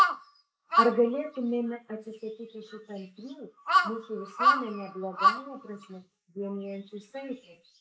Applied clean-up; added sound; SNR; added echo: neural mask model Resemble Enhance denoiser.